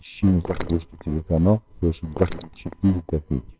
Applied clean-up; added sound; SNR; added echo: neural separator model SepFormer WHAMR!.